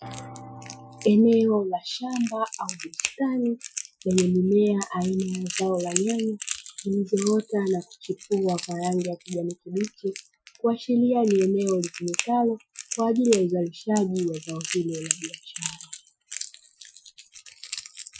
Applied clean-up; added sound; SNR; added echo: classical method Wiener filter.